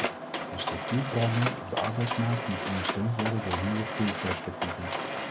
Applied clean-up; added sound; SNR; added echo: none; Mechanisms; 2 dB; none.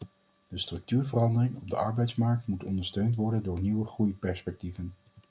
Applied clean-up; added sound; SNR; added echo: none; none; none; none.